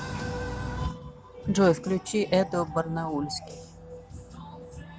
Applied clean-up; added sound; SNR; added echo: none; none; none; none.